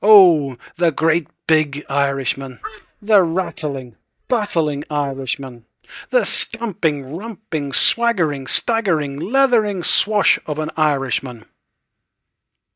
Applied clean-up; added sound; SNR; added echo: neural mask model DeepFilterNet 3.